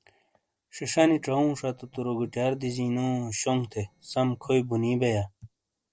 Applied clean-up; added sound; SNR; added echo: neural separator model SepFormer DNS4.